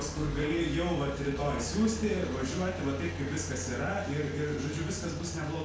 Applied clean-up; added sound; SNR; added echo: none; Engine; 7 dB; reverberation time 0.5 s.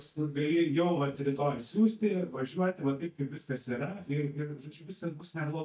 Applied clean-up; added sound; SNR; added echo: neural mask model DeepFilterNet 3.